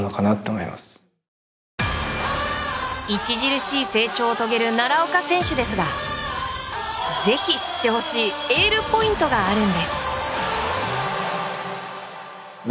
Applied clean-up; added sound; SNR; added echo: none; none; none; none.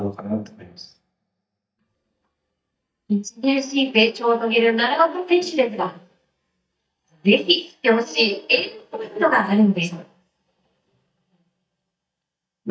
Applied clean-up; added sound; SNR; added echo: neural mask model DeepFilterNet 3.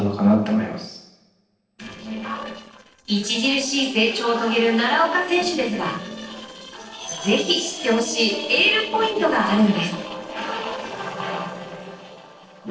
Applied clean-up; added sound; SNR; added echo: neural separator model SepFormer DNS4.